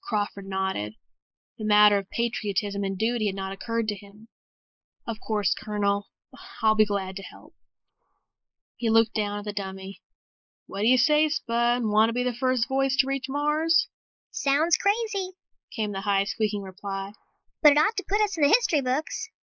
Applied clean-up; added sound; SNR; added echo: neural mask model Resemble Enhance denoiser.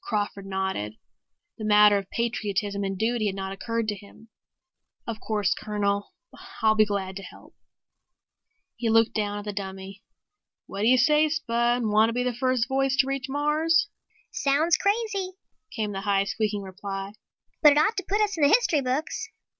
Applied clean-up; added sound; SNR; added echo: none; none; none; none.